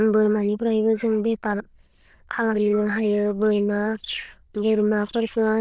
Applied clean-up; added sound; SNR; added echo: neural diffusion model UNIVERSE++.